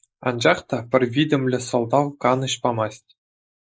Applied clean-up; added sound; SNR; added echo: neural mask model Resemble Enhance denoiser.